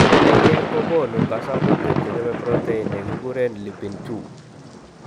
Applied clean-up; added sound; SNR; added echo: none; Thunder / Rain; -5 dB; none.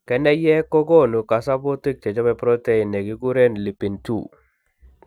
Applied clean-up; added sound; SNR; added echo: none; none; none; none.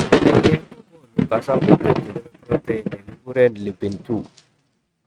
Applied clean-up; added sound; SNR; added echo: neural mask model RNNoise.